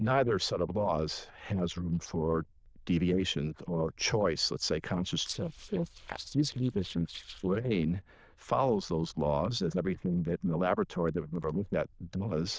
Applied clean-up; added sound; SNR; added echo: neural diffusion model UNIVERSE++.